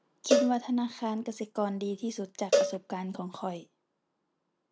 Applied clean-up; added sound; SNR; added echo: none; Cowbell; 0 dB; none.